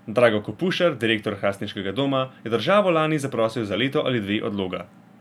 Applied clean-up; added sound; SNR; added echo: none; none; none; none.